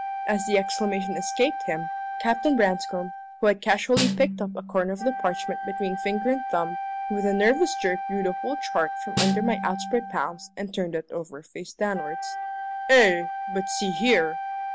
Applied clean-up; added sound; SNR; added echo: none; Snare drum + Wind instrument, woodwind instrument; 5 dB; none.